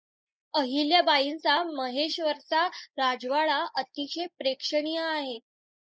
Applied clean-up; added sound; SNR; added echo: neural mask model Resemble Enhance denoiser.